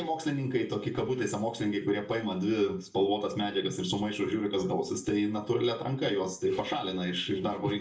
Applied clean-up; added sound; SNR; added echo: none; none; none; reverberation time 0.4 s.